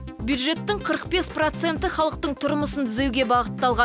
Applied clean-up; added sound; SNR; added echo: none; none; none; none.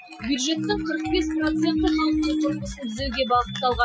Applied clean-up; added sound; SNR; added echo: classical method Wiener filter.